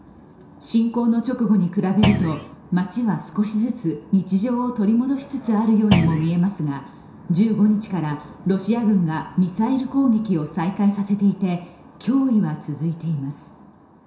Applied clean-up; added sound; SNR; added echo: none; Thump, thud; 2 dB; reverberation time 0.7 s.